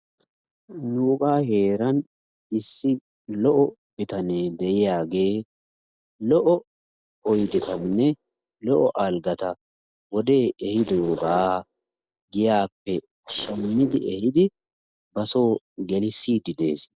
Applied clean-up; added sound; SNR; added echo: neural separator model SepFormer DNS4.